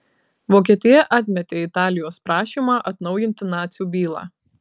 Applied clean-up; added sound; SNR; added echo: none; none; none; none.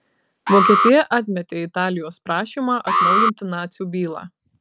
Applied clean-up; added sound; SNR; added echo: none; Alarm; 0 dB; none.